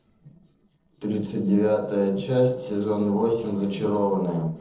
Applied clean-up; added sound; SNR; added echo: neural separator model SepFormer DNS4.